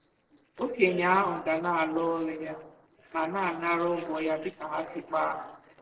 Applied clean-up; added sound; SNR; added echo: neural separator model SepFormer DNS4.